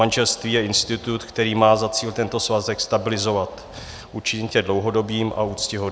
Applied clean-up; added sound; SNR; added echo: none; none; none; none.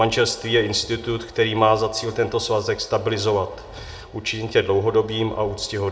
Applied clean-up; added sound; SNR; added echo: none; none; none; reverberation time 0.5 s.